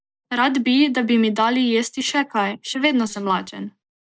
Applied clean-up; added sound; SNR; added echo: neural mask model Resemble Enhance denoiser.